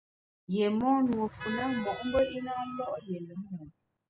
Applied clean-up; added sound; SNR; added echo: classical method spectral subtraction.